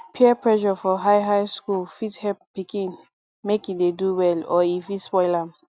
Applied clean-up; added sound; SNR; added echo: none; none; none; none.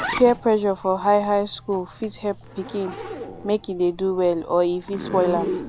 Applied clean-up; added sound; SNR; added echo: none; Zipper (clothing); 11 dB; none.